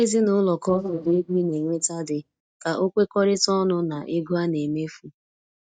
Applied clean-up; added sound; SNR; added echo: neural mask model DeepFilterNet 3.